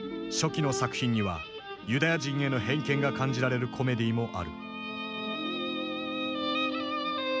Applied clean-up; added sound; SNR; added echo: none; none; none; none.